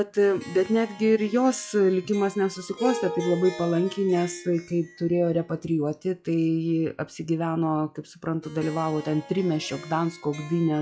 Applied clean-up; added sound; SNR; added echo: classical method log-MMSE.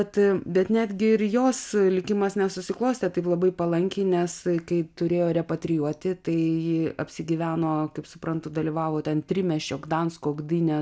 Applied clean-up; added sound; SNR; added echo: none; none; none; none.